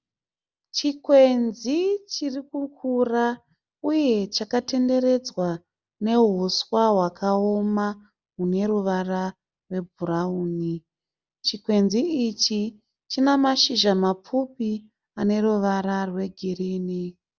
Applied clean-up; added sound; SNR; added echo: none; none; none; none.